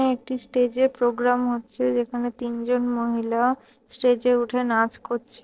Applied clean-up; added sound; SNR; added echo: neural separator model SepFormer DNS4.